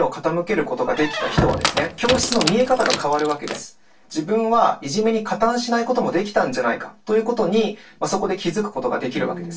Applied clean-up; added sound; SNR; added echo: none; Squeak; 4 dB; reverberation time 0.2 s.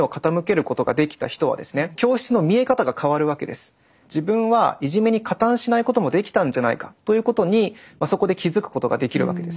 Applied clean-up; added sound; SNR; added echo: none; none; none; none.